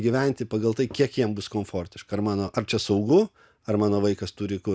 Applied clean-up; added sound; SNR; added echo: none; none; none; none.